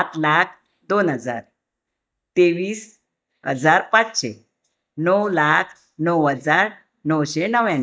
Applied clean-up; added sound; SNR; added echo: neural mask model DeepFilterNet 3.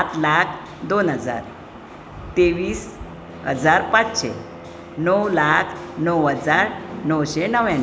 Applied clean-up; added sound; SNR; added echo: none; Bowed string instrument; 20 dB; none.